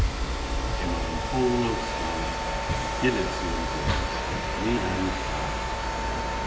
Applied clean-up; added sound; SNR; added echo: none; Mechanisms; -4 dB; reverberation time 1.2 s.